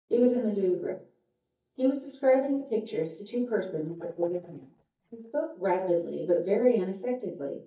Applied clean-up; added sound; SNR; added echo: neural mask model DeepFilterNet 3.